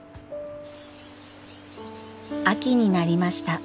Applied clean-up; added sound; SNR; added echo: none; none; none; none.